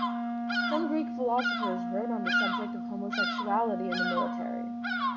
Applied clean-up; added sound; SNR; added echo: none; Wind instrument, woodwind instrument + Bird vocalization, bird call, bird song; -3 dB; none.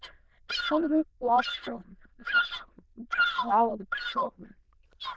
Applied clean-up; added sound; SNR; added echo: neural diffusion model UNIVERSE++.